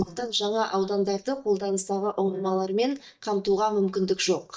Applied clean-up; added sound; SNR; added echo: neural mask model DeepFilterNet 3.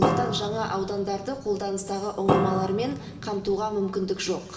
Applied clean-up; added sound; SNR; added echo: none; Piano; 2 dB; reverberation time 2.3 s.